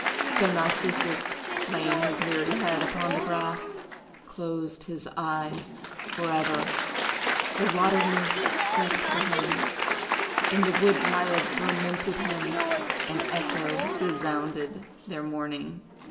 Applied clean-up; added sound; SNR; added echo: none; Applause; -1 dB; reverberation time 2.9 s.